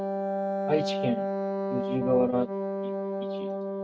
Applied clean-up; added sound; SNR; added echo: neural mask model RNNoise.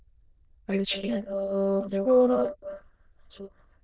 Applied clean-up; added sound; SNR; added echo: neural diffusion model UNIVERSE++.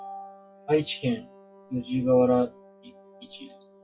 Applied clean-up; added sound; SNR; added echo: classical method log-MMSE.